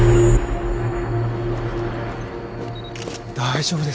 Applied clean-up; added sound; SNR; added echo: none; none; none; none.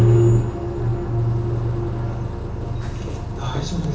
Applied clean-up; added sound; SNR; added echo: none; Bus; 8 dB; reverberation time 0.8 s.